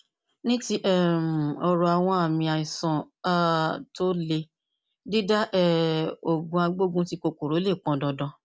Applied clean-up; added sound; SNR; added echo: none; none; none; none.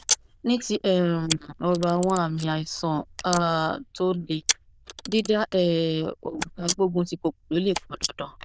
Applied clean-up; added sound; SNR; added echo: neural diffusion model UNIVERSE++.